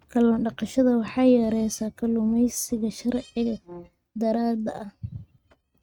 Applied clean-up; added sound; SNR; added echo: neural mask model RNNoise.